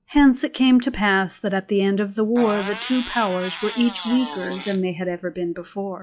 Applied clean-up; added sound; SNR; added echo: classical method log-MMSE.